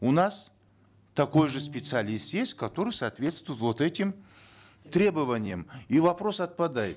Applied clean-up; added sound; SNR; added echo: none; Bowed string instrument; 13 dB; none.